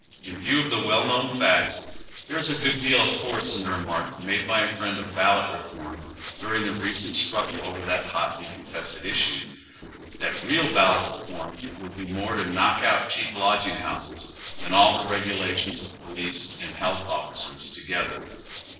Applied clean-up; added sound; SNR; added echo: neural separator model SepFormer DNS4.